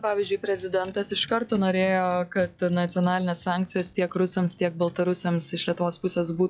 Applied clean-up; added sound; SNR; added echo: classical method log-MMSE.